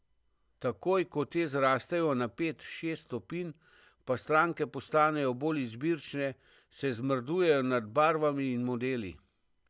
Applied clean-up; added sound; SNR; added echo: none; none; none; none.